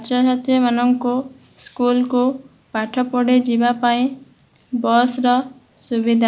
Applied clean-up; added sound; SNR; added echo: none; none; none; none.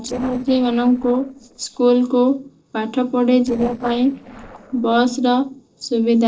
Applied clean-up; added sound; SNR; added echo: neural separator model SepFormer DNS4.